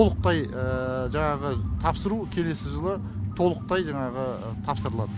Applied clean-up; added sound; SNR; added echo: none; none; none; none.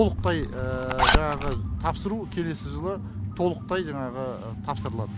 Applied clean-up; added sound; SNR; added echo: none; Zipper (clothing); -3 dB; none.